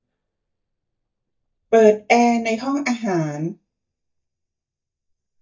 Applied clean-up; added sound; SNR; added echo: neural mask model DeepFilterNet 3.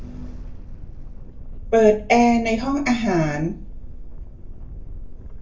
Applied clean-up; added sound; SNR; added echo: none; Thunderstorm; 10 dB; reverberation time 0.3 s.